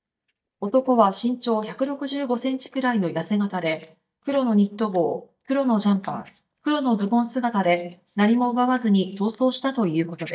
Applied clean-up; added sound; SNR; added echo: neural mask model DeepFilterNet 3.